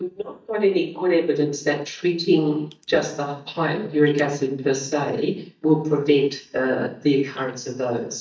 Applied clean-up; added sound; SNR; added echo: neural mask model DeepFilterNet 3.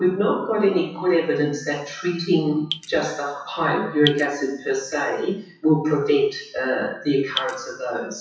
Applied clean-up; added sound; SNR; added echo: classical method WPE with log-MMSE.